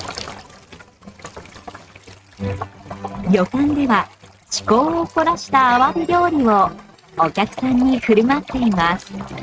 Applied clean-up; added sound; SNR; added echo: neural mask model RNNoise.